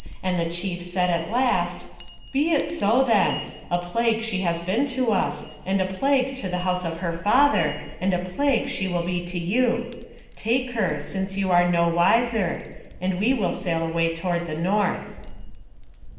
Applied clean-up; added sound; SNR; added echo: none; Chime; 3 dB; reverberation time 1.1 s.